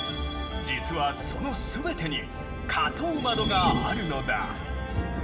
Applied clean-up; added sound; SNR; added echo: none; Thunder; 7 dB; reverberation time 1.8 s.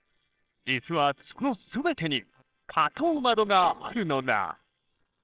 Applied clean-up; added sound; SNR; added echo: neural separator model SepFormer WHAMR!.